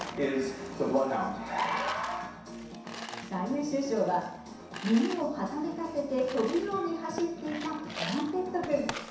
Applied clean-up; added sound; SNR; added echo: none; Coin (dropping); 13 dB; reverberation time 0.7 s.